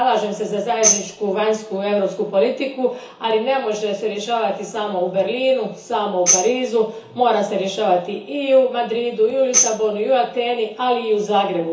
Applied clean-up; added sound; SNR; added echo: none; Tambourine; 4 dB; reverberation time 0.7 s.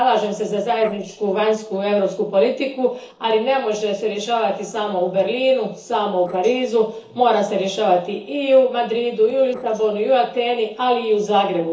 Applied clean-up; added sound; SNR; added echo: neural separator model SepFormer DNS4.